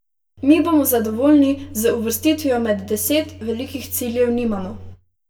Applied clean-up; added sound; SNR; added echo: none; none; none; reverberation time 0.2 s.